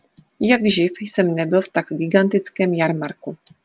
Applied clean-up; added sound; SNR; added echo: none; none; none; none.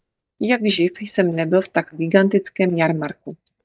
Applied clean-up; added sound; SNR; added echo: neural mask model DeepFilterNet 3.